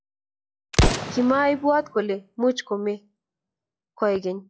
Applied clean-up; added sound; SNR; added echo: classical method log-MMSE.